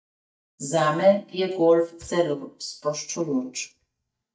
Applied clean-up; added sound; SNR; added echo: neural mask model DeepFilterNet 3.